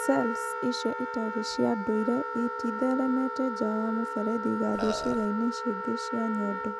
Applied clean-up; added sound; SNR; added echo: none; Wind instrument, woodwind instrument + Burping, eructation; 5 dB; none.